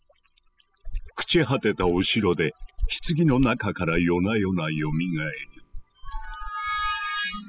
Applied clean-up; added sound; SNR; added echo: classical method spectral subtraction.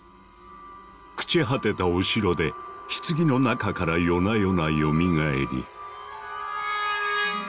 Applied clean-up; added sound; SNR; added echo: none; none; none; none.